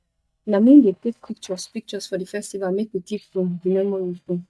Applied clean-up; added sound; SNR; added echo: neural mask model DeepFilterNet 3.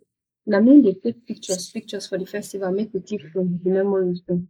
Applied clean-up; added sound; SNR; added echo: neural mask model Resemble Enhance denoiser.